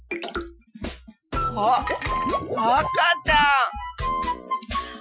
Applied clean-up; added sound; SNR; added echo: classical method Wiener filter.